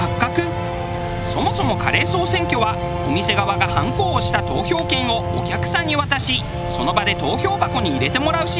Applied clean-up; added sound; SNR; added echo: none; Brass instrument + Train; 2 dB; none.